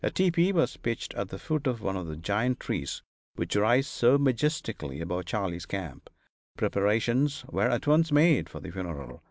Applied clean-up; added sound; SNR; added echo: none; none; none; none.